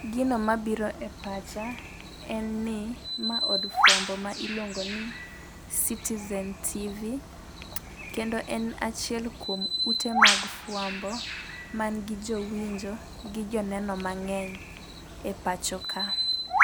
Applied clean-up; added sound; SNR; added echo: none; Bird; -2 dB; none.